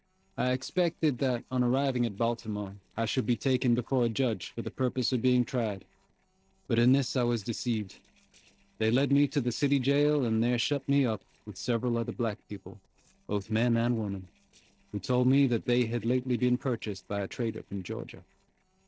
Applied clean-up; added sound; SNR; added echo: neural separator model SepFormer DNS4.